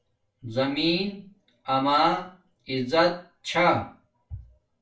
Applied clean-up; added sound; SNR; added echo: none; none; none; reverberation time 0.3 s.